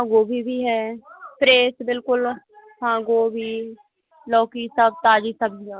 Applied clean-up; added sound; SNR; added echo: none; none; none; none.